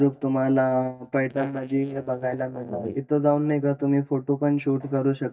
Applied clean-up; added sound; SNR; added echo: neural mask model DeepFilterNet 3.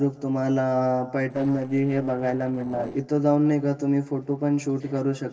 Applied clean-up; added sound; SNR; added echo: neural separator model SepFormer DNS4.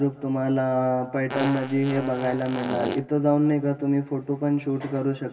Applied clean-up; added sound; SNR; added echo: none; Fart; 7 dB; reverberation time 1.3 s.